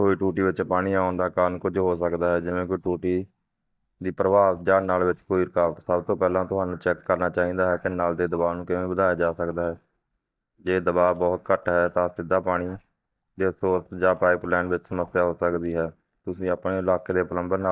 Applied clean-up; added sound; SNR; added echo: neural mask model DeepFilterNet 3.